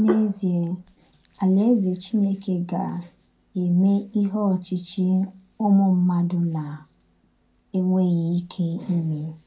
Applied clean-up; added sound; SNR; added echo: none; Hands; 18 dB; reverberation time 0.2 s.